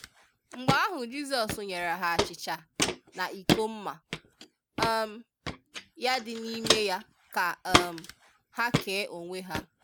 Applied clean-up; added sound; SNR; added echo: none; Walk, footsteps; 0 dB; none.